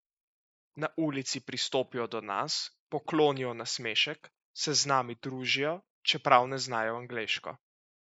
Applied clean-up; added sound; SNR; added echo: neural mask model Resemble Enhance denoiser.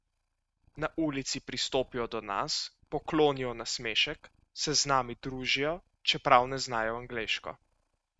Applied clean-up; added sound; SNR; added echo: neural mask model RNNoise.